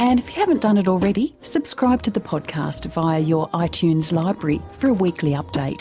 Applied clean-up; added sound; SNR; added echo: none; Drawer open or close / Wood; 19 dB; none.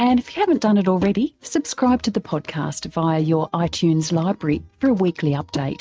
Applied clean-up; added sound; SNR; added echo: neural mask model RNNoise.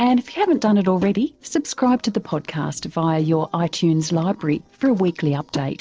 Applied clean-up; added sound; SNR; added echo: neural separator model SepFormer DNS4.